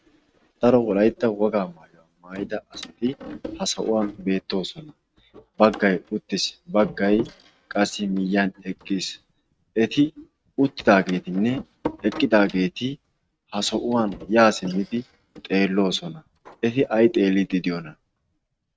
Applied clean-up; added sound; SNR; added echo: neural mask model RNNoise.